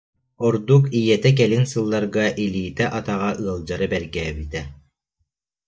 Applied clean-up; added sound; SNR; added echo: neural mask model DeepFilterNet 3.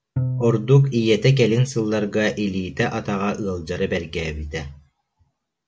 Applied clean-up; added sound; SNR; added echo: none; Bowed string instrument; 11 dB; none.